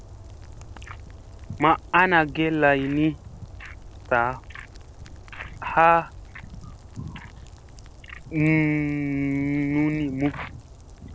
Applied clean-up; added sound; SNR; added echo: none; Rain; 17 dB; none.